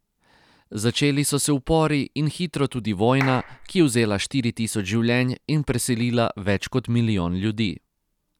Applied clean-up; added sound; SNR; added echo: none; Clapping; 13 dB; none.